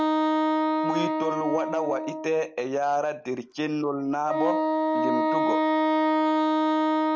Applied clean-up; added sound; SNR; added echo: none; Wind instrument, woodwind instrument; -4 dB; none.